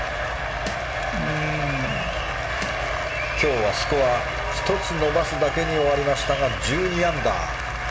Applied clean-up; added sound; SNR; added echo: none; Snare drum; 15 dB; reverberation time 0.6 s.